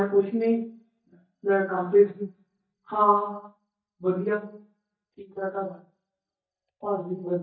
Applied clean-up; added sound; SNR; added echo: neural mask model DeepFilterNet 3.